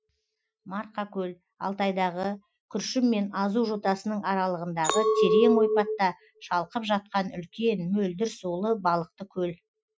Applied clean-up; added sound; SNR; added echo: classical method Wiener filter.